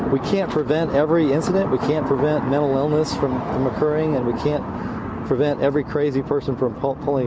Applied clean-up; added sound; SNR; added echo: none; none; none; none.